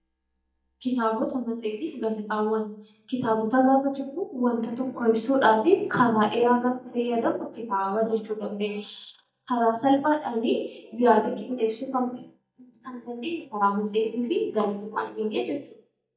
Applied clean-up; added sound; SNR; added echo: neural mask model DeepFilterNet 3.